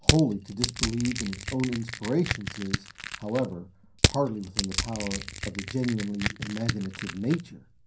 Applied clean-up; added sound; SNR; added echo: none; Crushing; 2 dB; reverberation time 0.3 s.